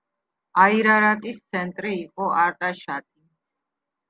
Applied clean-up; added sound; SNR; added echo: none; none; none; none.